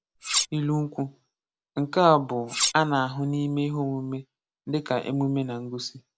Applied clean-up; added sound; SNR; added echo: none; Cutlery, silverware; 2 dB; none.